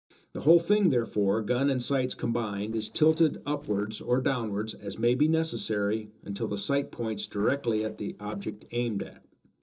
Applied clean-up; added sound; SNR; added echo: neural separator model SepFormer DNS4.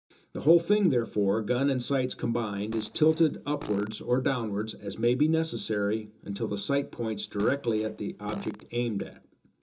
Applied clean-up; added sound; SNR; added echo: none; Fart; 19 dB; reverberation time 0.2 s.